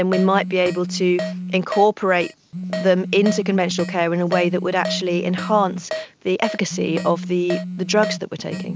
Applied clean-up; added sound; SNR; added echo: none; Keyboard (musical) + Telephone; 8 dB; none.